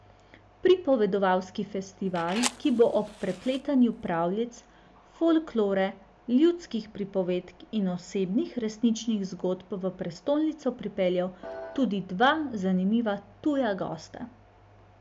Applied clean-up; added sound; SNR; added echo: none; Fire + Piano; 11 dB; none.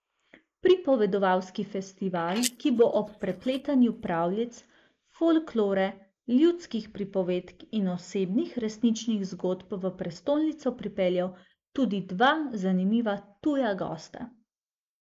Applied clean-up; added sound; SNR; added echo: neural mask model Resemble Enhance denoiser.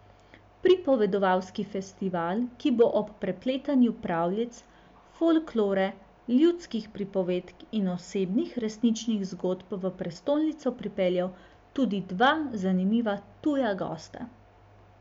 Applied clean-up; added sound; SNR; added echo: none; none; none; none.